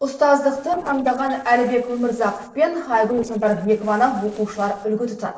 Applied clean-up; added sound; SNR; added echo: neural separator model SepFormer DNS4.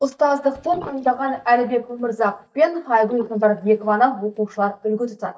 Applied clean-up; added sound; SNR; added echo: neural mask model DeepFilterNet 3.